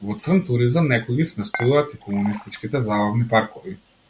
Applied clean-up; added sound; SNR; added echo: none; Dishes, pots, and pans / Chink, clink; 14 dB; none.